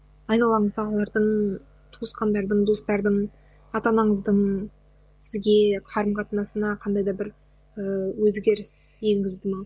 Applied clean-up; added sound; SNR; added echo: none; none; none; none.